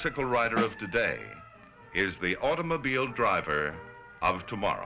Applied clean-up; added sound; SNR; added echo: none; Snare drum; 7 dB; none.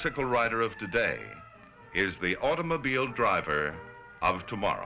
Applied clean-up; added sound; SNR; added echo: none; none; none; none.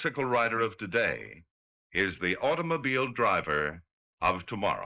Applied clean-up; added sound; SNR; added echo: neural mask model Resemble Enhance denoiser.